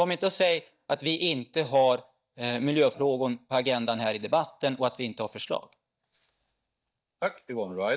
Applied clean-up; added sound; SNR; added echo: neural mask model DeepFilterNet 3.